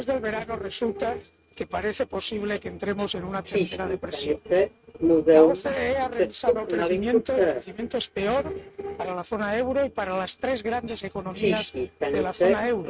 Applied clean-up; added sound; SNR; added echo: neural mask model RNNoise.